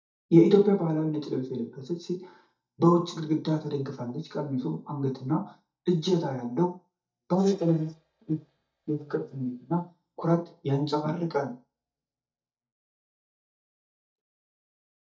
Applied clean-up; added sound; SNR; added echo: neural mask model DeepFilterNet 3.